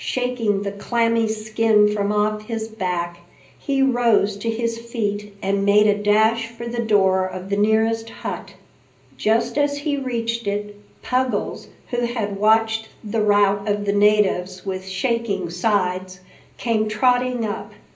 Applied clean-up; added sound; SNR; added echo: none; none; none; reverberation time 0.5 s.